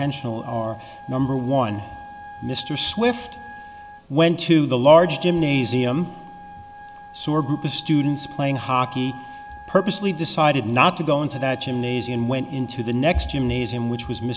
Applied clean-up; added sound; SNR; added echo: none; Wind instrument, woodwind instrument; 18 dB; none.